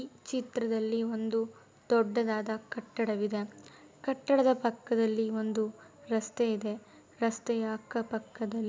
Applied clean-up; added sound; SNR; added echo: none; none; none; none.